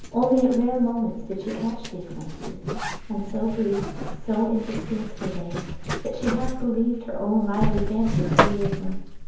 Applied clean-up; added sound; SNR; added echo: none; Zipper (clothing); 2 dB; reverberation time 0.9 s.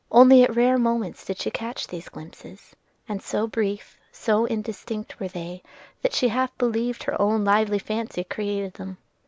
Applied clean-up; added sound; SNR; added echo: none; none; none; none.